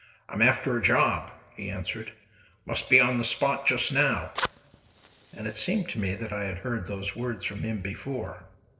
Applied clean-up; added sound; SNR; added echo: neural separator model SepFormer DNS4.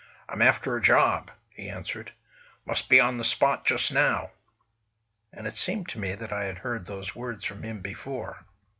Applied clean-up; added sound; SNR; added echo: none; none; none; none.